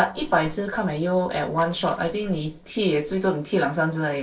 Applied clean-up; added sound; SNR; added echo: neural separator model SepFormer DNS4.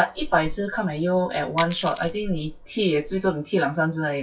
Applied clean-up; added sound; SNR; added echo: classical method WPE with log-MMSE.